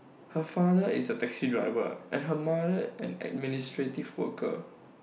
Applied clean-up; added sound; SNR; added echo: none; none; none; none.